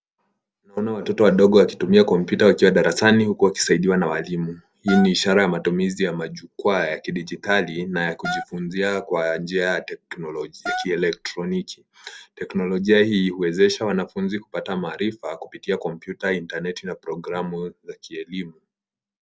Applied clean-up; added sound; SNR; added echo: none; Wind instrument, woodwind instrument; 9 dB; none.